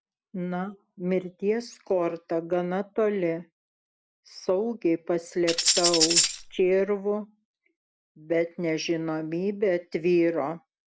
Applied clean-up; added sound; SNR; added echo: none; Tambourine; -3 dB; none.